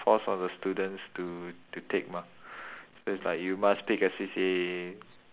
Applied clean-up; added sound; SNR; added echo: none; none; none; none.